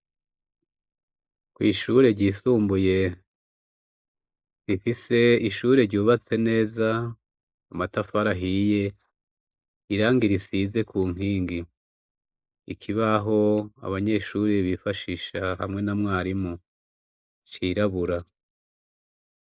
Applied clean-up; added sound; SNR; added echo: neural mask model Resemble Enhance denoiser.